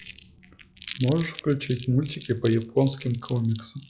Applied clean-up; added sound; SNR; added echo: classical method log-MMSE.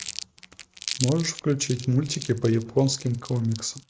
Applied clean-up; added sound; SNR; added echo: neural mask model RNNoise.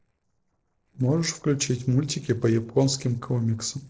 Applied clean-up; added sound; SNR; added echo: neural separator model SepFormer DNS4.